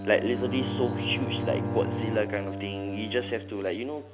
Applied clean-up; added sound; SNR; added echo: none; Bowed string instrument + Bowed string instrument; 3 dB; none.